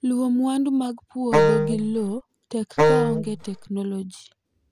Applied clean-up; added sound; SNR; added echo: none; Wind instrument, woodwind instrument; -5 dB; none.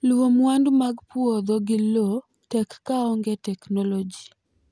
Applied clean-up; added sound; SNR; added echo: none; none; none; none.